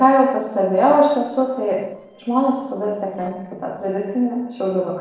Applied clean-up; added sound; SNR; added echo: neural separator model SepFormer DNS4.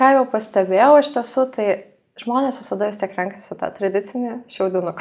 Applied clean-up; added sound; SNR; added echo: none; none; none; none.